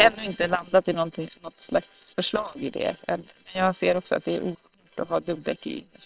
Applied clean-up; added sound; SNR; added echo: neural separator model SepFormer WHAM!.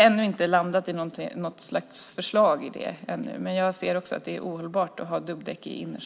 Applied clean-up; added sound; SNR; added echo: none; none; none; none.